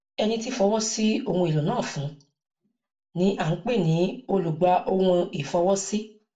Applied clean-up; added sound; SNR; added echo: none; none; none; reverberation time 0.3 s.